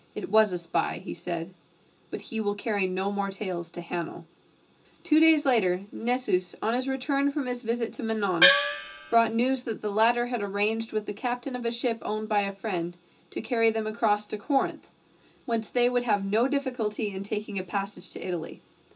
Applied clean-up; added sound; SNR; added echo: none; Gong; -4 dB; reverberation time 0.2 s.